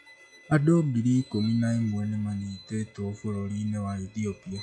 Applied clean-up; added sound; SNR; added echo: classical method log-MMSE.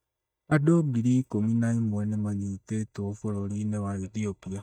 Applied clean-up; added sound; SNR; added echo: neural mask model DeepFilterNet 3.